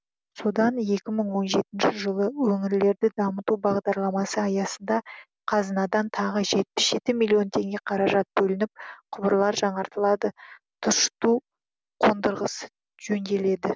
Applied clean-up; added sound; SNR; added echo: none; none; none; none.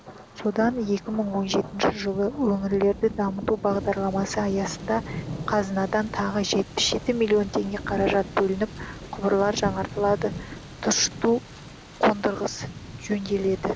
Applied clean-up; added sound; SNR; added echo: none; Thunder; 12 dB; none.